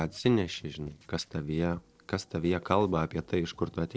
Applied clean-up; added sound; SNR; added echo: neural separator model SepFormer DNS4.